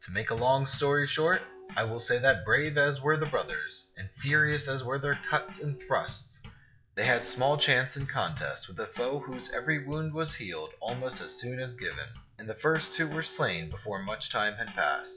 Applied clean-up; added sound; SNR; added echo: classical method log-MMSE.